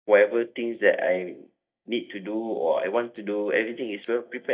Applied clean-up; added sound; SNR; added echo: neural mask model DeepFilterNet 3.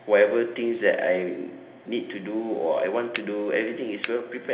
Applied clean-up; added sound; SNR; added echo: none; Finger snapping; 11 dB; reverberation time 1.1 s.